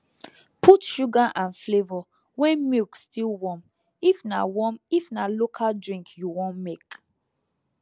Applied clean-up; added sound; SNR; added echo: none; none; none; none.